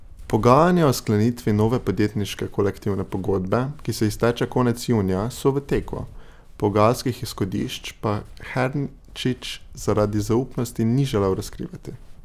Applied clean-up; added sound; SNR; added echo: none; Walk, footsteps; 17 dB; none.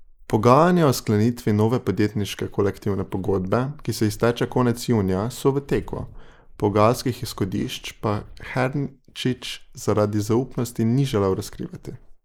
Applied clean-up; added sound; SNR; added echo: neural mask model Resemble Enhance denoiser.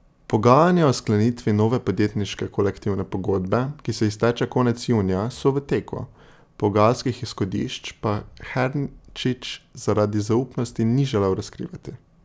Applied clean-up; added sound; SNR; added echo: none; none; none; none.